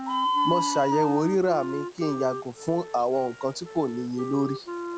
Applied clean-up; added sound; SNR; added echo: none; Bird + Wind instrument, woodwind instrument; 4 dB; none.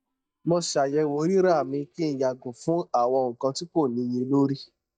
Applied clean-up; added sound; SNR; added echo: neural mask model DeepFilterNet 3.